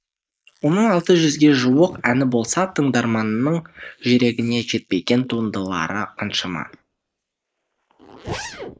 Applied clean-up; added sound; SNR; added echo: neural mask model Resemble Enhance denoiser.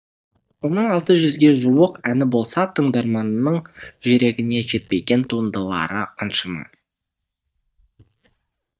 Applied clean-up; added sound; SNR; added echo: neural mask model DeepFilterNet 3.